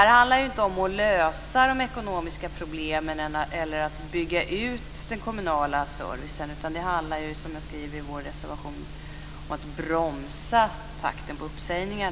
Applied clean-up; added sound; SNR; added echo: none; none; none; none.